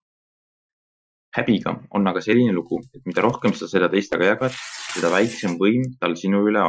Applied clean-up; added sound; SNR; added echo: classical method Wiener filter.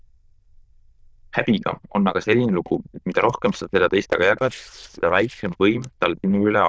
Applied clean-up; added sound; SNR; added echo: neural diffusion model UNIVERSE++.